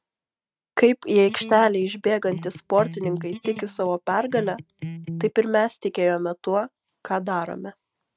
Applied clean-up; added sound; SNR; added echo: neural mask model RNNoise.